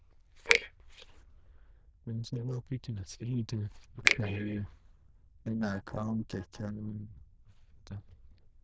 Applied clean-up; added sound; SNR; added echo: neural diffusion model UNIVERSE++.